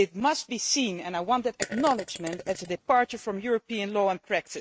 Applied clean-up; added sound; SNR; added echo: neural mask model RNNoise.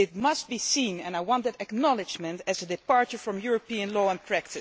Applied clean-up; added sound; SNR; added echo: none; none; none; none.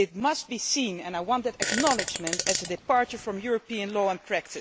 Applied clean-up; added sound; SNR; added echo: none; Fart; 5 dB; none.